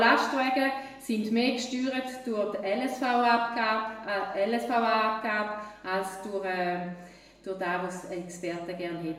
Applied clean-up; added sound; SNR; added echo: none; none; none; reverberation time 0.8 s.